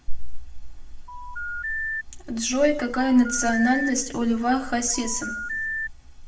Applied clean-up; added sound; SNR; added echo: none; Telephone; 10 dB; reverberation time 0.7 s.